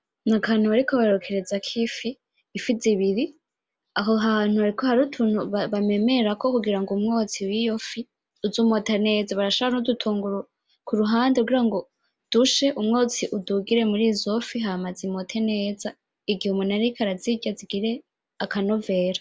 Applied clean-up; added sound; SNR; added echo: none; none; none; none.